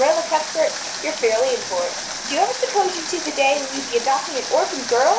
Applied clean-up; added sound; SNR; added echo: none; Water; 8 dB; reverberation time 0.4 s.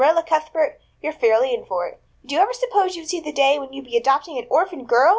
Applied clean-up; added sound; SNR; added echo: none; none; none; none.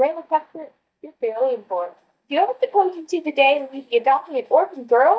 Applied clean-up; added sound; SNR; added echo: neural mask model DeepFilterNet 3.